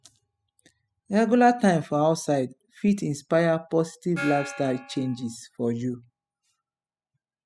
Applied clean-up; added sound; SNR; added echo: classical method spectral subtraction.